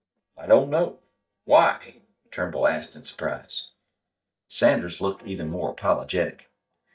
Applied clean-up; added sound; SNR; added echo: neural mask model DeepFilterNet 3.